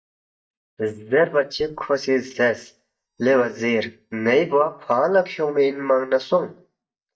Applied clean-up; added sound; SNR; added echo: neural mask model DeepFilterNet 3.